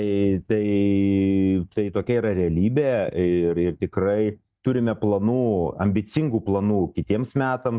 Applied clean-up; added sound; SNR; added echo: neural mask model DeepFilterNet 3.